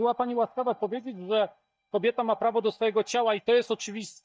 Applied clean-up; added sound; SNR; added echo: neural mask model DeepFilterNet 3.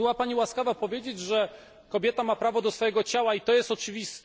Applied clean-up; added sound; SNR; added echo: none; none; none; none.